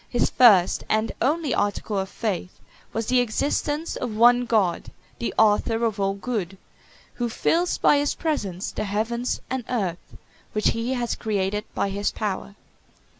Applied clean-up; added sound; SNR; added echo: none; none; none; none.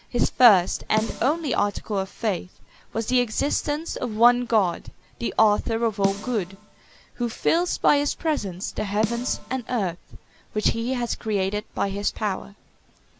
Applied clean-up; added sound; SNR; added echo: none; Snare drum; 12 dB; none.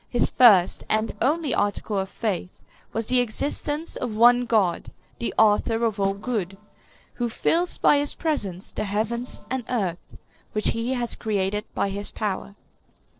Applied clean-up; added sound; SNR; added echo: neural separator model SepFormer DNS4.